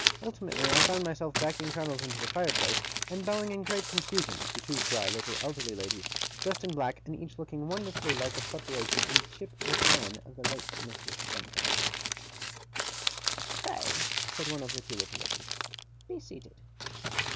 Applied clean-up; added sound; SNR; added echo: none; Crumpling, crinkling; -4 dB; none.